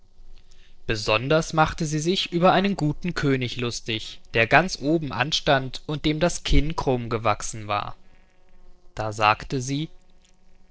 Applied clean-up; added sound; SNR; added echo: neural separator model SepFormer DNS4.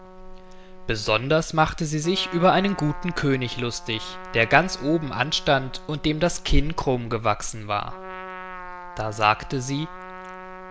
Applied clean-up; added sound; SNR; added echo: none; Trumpet; 17 dB; none.